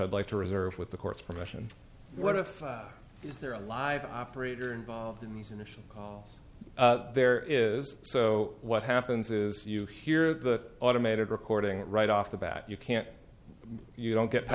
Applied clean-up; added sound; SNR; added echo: none; none; none; none.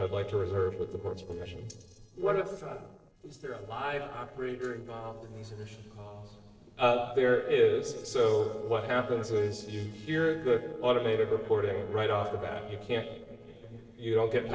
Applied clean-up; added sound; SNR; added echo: neural separator model SepFormer DNS4.